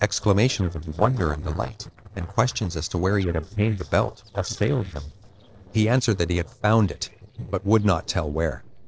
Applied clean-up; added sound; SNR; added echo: neural separator model SepFormer DNS4.